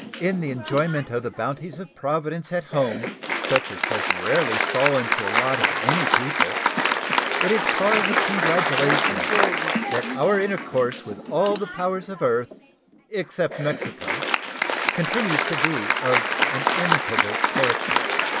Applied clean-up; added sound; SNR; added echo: none; Applause; -2 dB; none.